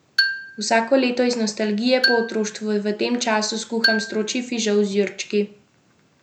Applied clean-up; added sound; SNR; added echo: none; Marimba, xylophone; 6 dB; none.